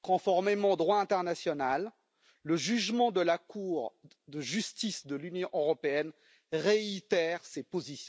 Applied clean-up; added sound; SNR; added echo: none; none; none; none.